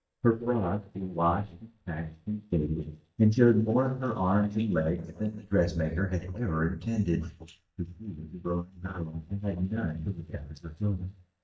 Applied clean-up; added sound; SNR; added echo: neural mask model DeepFilterNet 3.